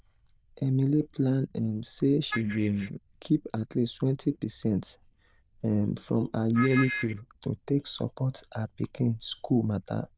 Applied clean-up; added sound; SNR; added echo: neural diffusion model UNIVERSE++.